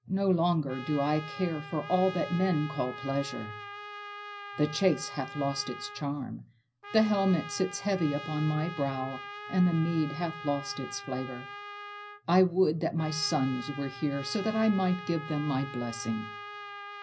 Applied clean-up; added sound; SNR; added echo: none; Trumpet; 13 dB; reverberation time 0.4 s.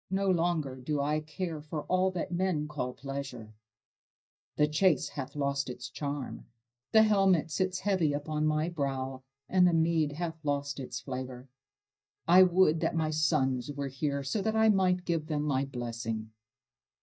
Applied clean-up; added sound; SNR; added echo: neural mask model DeepFilterNet 3.